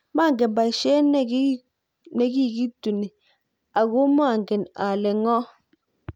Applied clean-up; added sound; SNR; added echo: none; none; none; none.